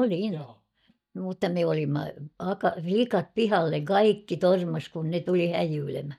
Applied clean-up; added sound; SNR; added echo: neural mask model DeepFilterNet 3.